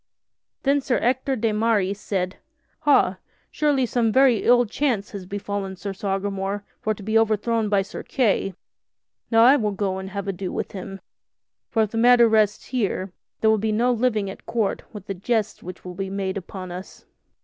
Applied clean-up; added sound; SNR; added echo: none; none; none; none.